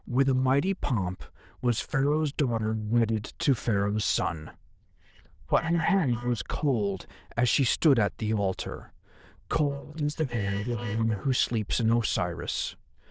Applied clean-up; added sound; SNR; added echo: neural diffusion model UNIVERSE++.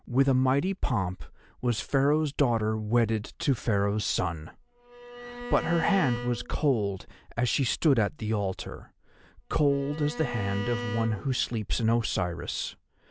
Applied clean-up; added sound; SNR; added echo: none; Bowed string instrument; 11 dB; none.